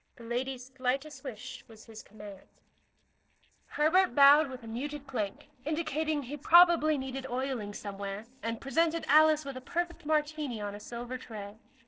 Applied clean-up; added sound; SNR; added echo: neural separator model SepFormer DNS4.